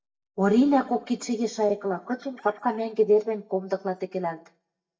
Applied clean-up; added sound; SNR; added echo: neural mask model DeepFilterNet 3.